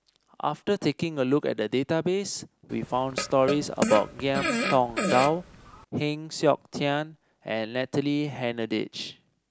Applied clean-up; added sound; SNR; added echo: none; Fart; 3 dB; none.